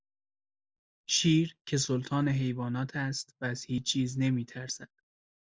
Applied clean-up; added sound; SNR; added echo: neural mask model Resemble Enhance denoiser.